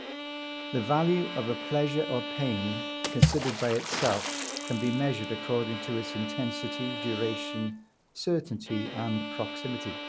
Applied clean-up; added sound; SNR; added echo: none; Bowed string instrument + Water / Splash, splatter; 3 dB; none.